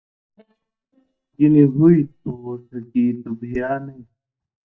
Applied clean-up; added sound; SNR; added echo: neural mask model DeepFilterNet 3.